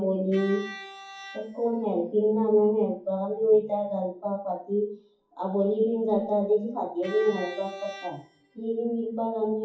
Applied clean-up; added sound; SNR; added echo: classical method WPE with log-MMSE.